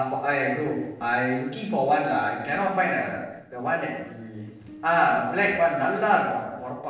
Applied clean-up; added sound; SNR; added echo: neural separator model SepFormer DNS4.